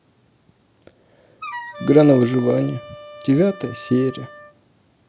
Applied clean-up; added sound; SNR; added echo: none; Wind instrument, woodwind instrument; 16 dB; none.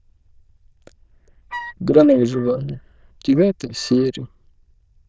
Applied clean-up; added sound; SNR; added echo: neural diffusion model UNIVERSE++.